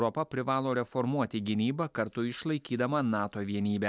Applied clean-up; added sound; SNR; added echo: none; none; none; none.